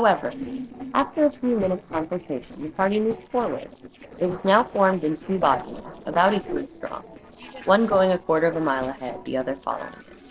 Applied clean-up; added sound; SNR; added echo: neural separator model SepFormer DNS4.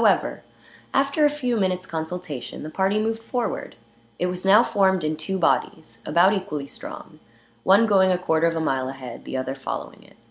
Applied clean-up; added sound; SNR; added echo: none; none; none; none.